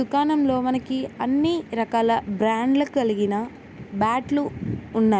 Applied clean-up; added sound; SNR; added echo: none; none; none; none.